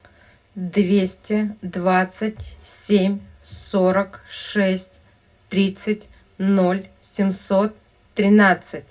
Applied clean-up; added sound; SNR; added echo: none; none; none; reverberation time 0.2 s.